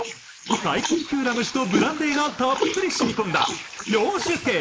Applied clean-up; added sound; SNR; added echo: neural mask model Resemble Enhance denoiser.